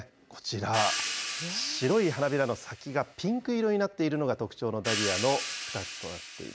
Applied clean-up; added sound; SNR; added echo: none; Crash cymbal / Hi-hat; 7 dB; none.